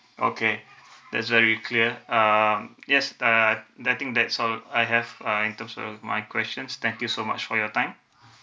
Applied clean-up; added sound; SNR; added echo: none; none; none; none.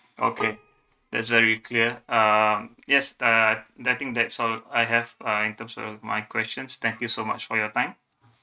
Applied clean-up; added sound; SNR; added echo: neural mask model RNNoise.